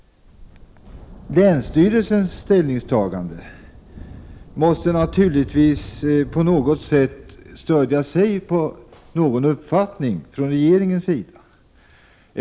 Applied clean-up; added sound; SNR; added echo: none; Thunder; 19 dB; none.